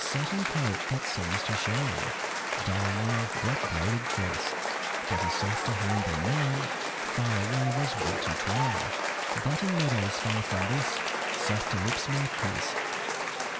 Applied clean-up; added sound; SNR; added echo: none; Applause / Cheering; -1 dB; none.